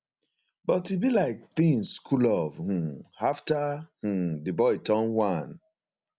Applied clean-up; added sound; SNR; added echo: none; none; none; none.